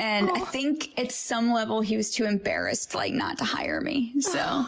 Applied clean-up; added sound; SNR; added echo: none; none; none; none.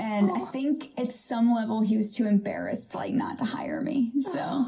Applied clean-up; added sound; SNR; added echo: none; none; none; reverberation time 0.3 s.